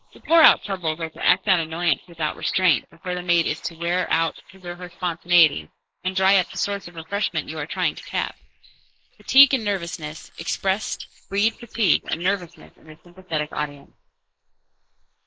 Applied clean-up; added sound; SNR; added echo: neural mask model Resemble Enhance denoiser.